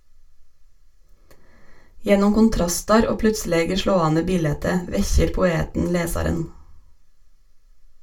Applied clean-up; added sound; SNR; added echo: none; none; none; reverberation time 0.2 s.